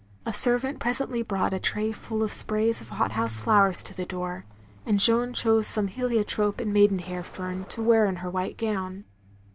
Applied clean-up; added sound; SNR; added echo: none; Truck; 18 dB; none.